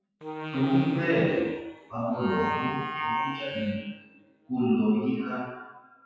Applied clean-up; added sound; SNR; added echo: classical method WPE with log-MMSE.